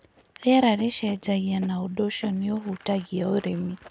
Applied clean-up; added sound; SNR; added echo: none; none; none; none.